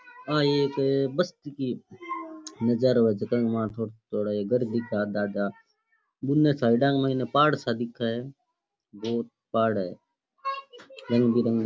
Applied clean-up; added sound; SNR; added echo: none; none; none; none.